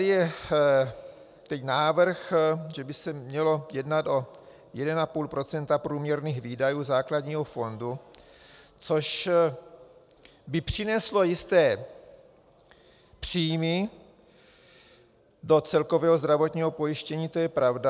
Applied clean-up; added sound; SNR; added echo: none; none; none; none.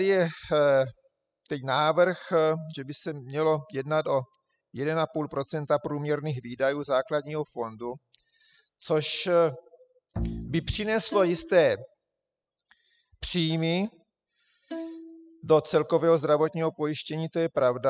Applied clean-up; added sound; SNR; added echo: classical method spectral subtraction.